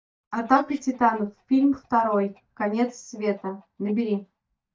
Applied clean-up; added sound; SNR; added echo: neural mask model DeepFilterNet 3.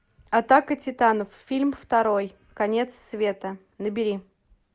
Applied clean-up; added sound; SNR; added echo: none; none; none; none.